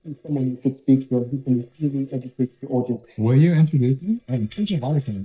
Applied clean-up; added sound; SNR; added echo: neural mask model DeepFilterNet 3.